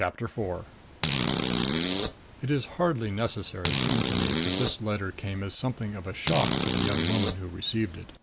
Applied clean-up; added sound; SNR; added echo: none; Fart; -1 dB; none.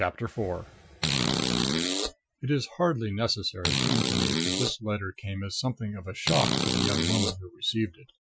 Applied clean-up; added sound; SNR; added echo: classical method Wiener filter.